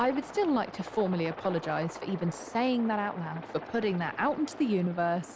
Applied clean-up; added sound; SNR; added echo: none; Aircraft; 13 dB; none.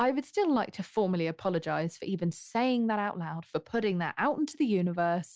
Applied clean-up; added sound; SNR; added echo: none; none; none; none.